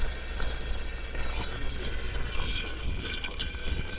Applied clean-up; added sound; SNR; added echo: neural separator model SepFormer WHAMR!.